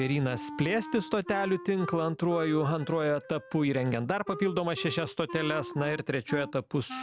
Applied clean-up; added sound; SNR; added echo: none; Wind instrument, woodwind instrument; 13 dB; none.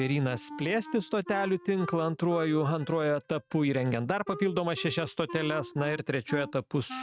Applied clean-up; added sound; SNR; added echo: neural mask model RNNoise.